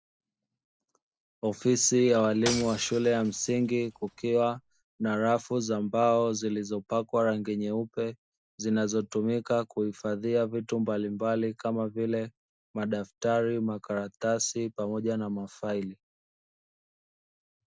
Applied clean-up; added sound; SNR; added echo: none; Shatter / Crushing; 11 dB; none.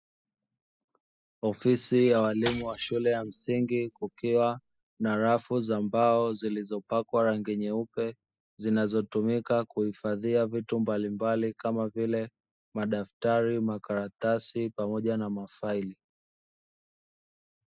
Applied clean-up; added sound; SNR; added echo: classical method spectral subtraction.